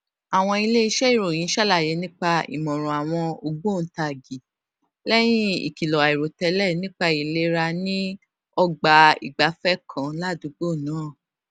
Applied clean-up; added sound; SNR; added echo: none; none; none; none.